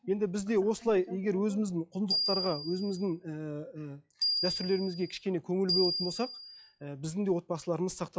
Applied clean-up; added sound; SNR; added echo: classical method log-MMSE.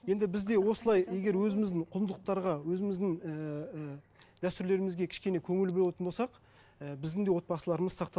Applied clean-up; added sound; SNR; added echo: none; Bell; 4 dB; none.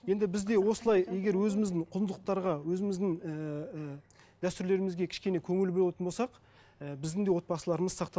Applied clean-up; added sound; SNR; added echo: none; none; none; none.